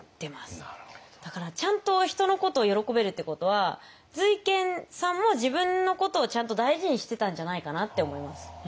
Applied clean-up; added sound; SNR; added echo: none; none; none; none.